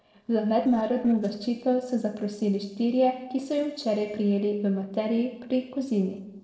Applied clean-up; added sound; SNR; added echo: neural separator model SepFormer DNS4.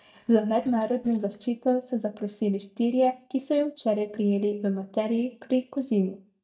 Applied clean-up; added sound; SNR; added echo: neural mask model DeepFilterNet 3.